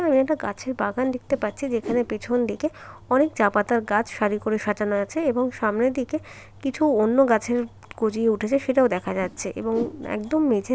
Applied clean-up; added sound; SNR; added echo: none; Whoosh, swoosh, swish; 16 dB; none.